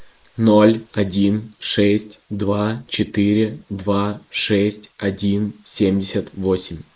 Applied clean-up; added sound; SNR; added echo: neural mask model Resemble Enhance denoiser.